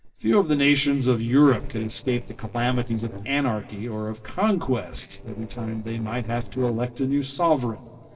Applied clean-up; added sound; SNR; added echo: neural separator model SepFormer DNS4.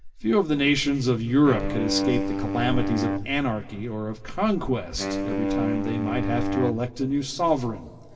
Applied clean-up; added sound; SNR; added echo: none; Wind instrument, woodwind instrument; 4 dB; reverberation time 1.9 s.